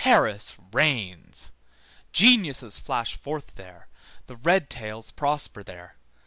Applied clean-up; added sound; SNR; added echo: none; none; none; none.